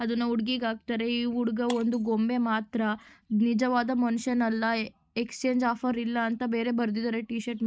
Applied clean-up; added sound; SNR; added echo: neural mask model RNNoise.